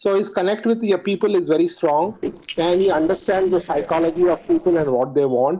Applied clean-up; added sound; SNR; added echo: neural separator model SepFormer DNS4.